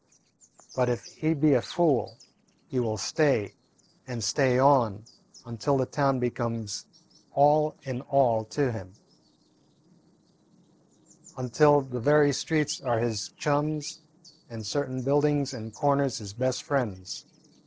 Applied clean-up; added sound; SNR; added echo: neural separator model SepFormer DNS4.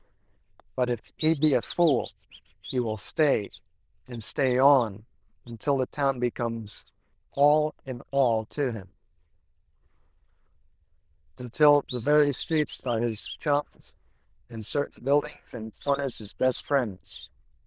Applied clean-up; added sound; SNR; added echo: neural diffusion model UNIVERSE++.